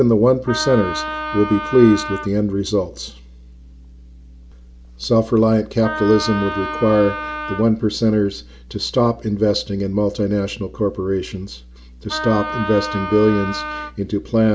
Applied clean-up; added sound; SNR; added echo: none; Wind instrument, woodwind instrument; 8 dB; none.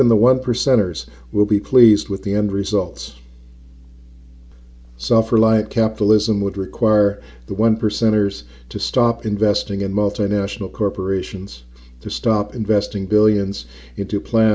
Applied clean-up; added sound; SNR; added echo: none; none; none; none.